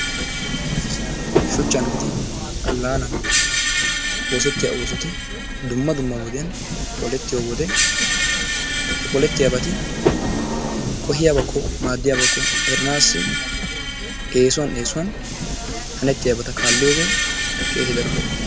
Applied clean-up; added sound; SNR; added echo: none; Subway, metro, underground + Screech; -2 dB; none.